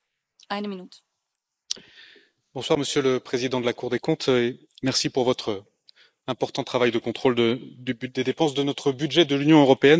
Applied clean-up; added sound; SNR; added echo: neural mask model Resemble Enhance denoiser.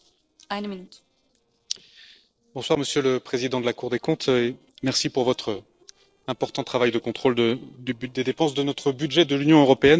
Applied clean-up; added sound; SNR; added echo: neural separator model SepFormer DNS4.